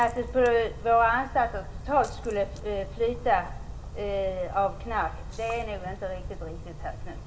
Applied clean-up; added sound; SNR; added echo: none; Splash, splatter; 10 dB; reverberation time 0.2 s.